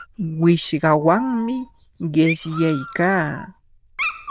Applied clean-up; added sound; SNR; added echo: neural diffusion model UNIVERSE++.